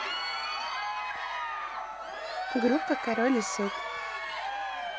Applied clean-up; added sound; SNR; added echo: none; Crowd; 1 dB; none.